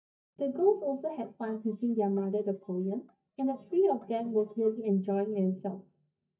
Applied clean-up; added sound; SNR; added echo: neural mask model DeepFilterNet 3.